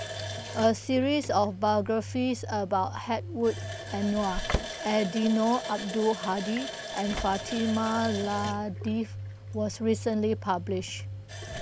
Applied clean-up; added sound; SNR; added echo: none; Slam / Engine + Water tap, faucet; 8 dB; none.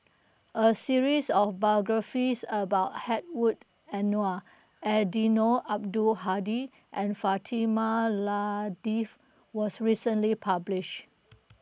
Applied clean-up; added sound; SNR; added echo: none; none; none; none.